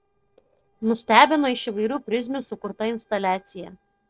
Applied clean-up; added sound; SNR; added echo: neural separator model SepFormer DNS4.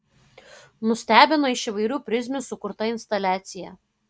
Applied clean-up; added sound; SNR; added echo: none; none; none; none.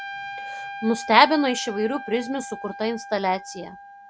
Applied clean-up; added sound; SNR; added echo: none; Trumpet; 12 dB; none.